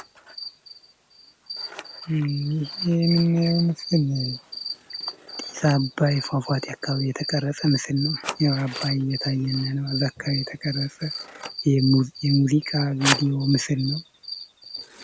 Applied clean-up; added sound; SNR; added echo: none; Scissors; 14 dB; none.